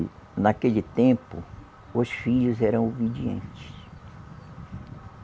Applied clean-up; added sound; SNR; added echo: none; none; none; none.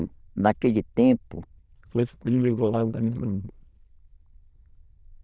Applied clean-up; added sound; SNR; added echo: neural diffusion model UNIVERSE++.